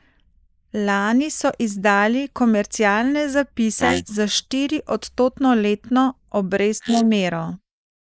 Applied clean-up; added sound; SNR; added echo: neural mask model Resemble Enhance denoiser.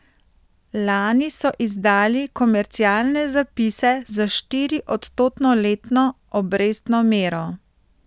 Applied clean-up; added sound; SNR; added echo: none; none; none; none.